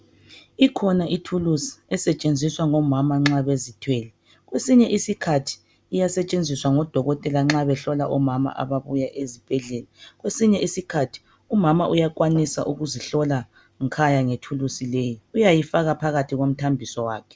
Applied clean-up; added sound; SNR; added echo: none; none; none; none.